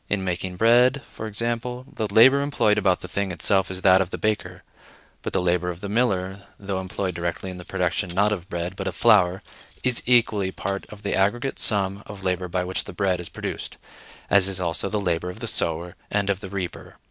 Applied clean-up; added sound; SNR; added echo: none; Keys jangling; 19 dB; none.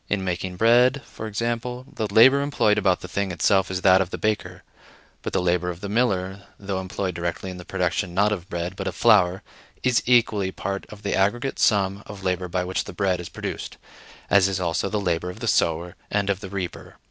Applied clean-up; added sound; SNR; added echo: none; none; none; none.